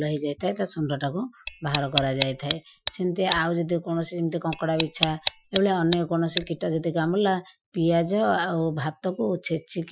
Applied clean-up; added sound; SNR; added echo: classical method Wiener filter.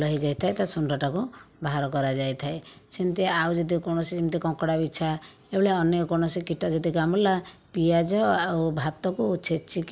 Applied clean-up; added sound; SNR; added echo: none; none; none; none.